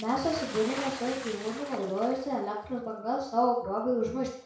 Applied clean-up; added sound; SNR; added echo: none; Bathtub (filling or washing) / Splash, splatter; 14 dB; reverberation time 0.6 s.